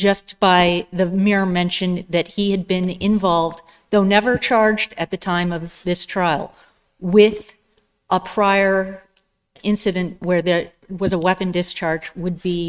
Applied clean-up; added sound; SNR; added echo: neural mask model RNNoise.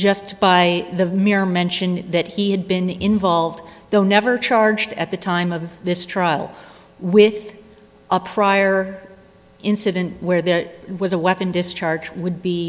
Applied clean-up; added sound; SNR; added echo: none; none; none; none.